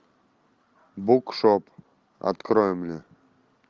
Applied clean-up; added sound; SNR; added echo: none; none; none; none.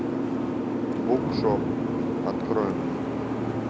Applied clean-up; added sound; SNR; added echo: none; Boat, Water vehicle; -5 dB; none.